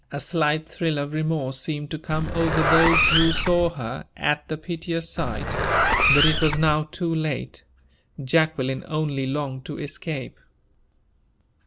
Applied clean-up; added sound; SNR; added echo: none; Zipper (clothing); -2 dB; none.